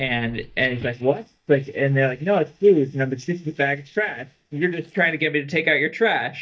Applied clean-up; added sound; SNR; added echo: neural mask model DeepFilterNet 3.